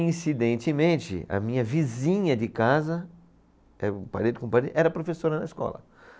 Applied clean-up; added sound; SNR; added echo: none; none; none; none.